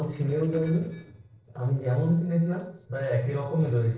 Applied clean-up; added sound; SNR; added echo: neural separator model SepFormer DNS4.